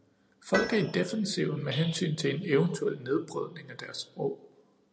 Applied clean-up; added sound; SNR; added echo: none; Tools; 12 dB; none.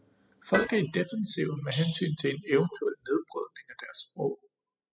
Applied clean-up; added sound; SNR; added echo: classical method spectral subtraction.